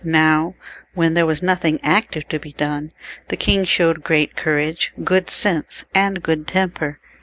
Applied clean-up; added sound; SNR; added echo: none; none; none; none.